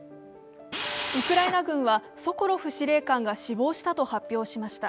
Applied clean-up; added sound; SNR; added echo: none; Drill; 5 dB; none.